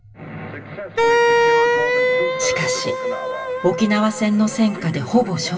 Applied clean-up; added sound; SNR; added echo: none; Wind instrument, woodwind instrument; -3 dB; reverberation time 2.4 s.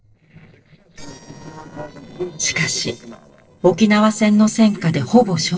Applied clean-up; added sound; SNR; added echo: neural separator model SepFormer DNS4.